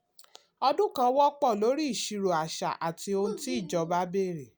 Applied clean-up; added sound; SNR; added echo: none; none; none; none.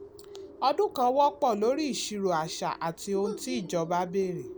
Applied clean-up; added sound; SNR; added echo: none; Bird; 16 dB; none.